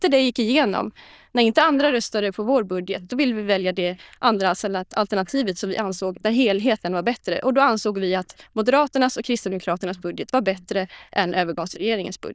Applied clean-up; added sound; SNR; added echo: neural diffusion model UNIVERSE++.